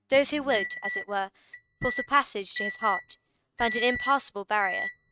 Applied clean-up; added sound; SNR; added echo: neural mask model RNNoise.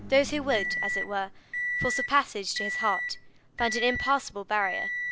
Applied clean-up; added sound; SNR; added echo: none; Microwave oven; 4 dB; none.